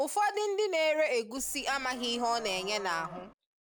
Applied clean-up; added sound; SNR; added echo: none; Livestock, farm animals, working animals; 15 dB; none.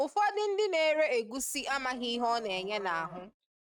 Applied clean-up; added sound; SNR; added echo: neural mask model RNNoise.